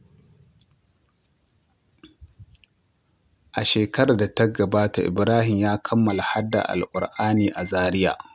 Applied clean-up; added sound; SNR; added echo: none; Alarm; 19 dB; none.